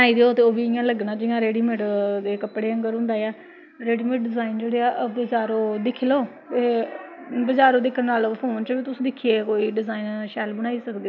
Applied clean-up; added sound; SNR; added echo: none; none; none; none.